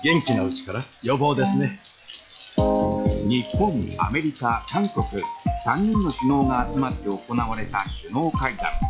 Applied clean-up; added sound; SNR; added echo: classical method log-MMSE.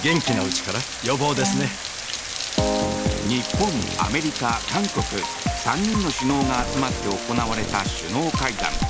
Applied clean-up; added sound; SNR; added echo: none; Rain; 7 dB; none.